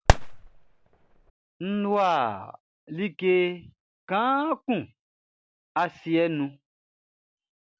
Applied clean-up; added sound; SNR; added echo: none; Fireworks; -4 dB; none.